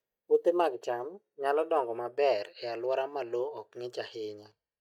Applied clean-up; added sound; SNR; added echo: neural mask model DeepFilterNet 3.